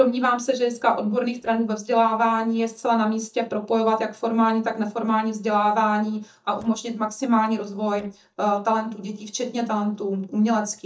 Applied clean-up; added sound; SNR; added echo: neural mask model DeepFilterNet 3.